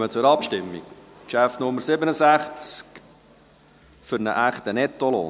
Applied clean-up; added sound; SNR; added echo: none; none; none; none.